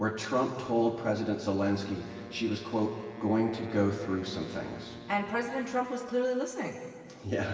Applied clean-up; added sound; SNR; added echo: none; Wind instrument, woodwind instrument; 18 dB; reverberation time 2.5 s.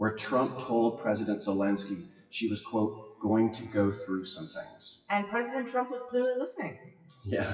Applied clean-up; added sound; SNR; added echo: classical method WPE with log-MMSE.